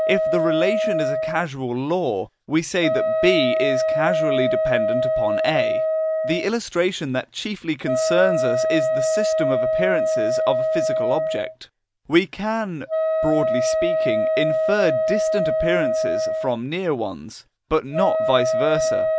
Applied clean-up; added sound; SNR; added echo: none; Wind instrument, woodwind instrument; -2 dB; none.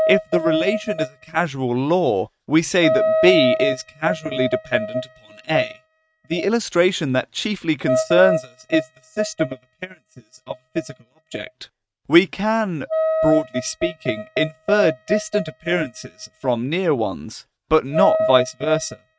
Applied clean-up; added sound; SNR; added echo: neural mask model RNNoise.